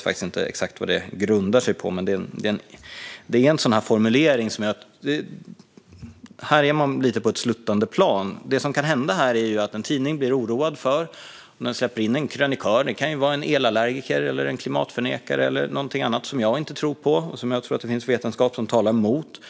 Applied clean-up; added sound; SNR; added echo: none; none; none; none.